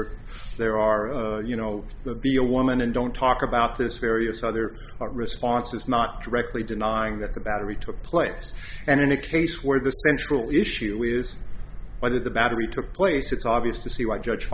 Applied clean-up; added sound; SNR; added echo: none; none; none; none.